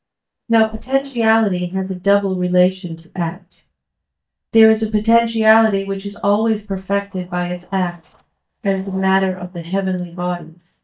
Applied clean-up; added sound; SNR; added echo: neural mask model DeepFilterNet 3.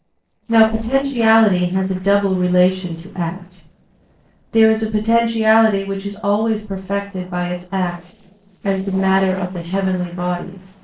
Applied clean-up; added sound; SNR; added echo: neural separator model SepFormer DNS4.